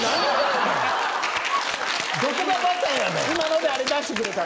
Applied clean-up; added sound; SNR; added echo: none; none; none; none.